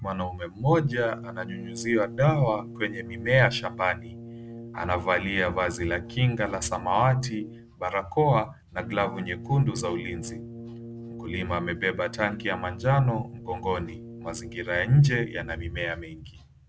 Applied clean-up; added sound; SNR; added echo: none; Brass instrument; 14 dB; none.